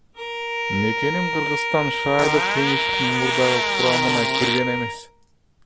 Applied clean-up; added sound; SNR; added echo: none; Fart + Bowed string instrument; -1 dB; none.